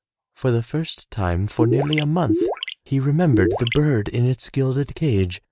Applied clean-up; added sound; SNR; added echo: neural mask model RNNoise.